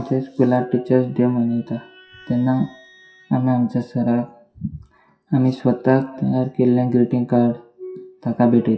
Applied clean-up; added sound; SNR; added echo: classical method WPE with log-MMSE.